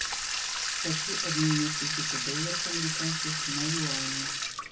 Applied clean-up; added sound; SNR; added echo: none; Sink (filling or washing) / Water tap, faucet; -3 dB; reverberation time 0.4 s.